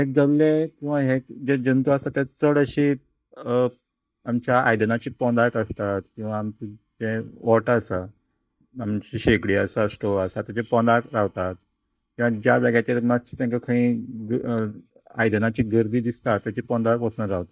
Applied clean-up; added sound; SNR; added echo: neural mask model DeepFilterNet 3.